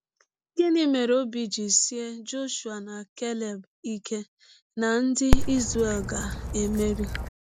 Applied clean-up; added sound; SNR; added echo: none; Dog; -3 dB; none.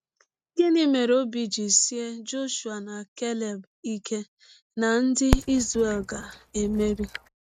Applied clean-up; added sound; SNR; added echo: neural mask model RNNoise.